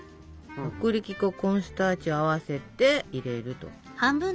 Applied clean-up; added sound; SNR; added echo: none; none; none; none.